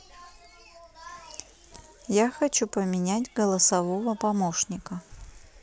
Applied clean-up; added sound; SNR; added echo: none; none; none; none.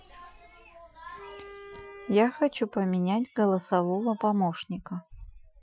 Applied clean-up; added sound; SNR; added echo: classical method Wiener filter.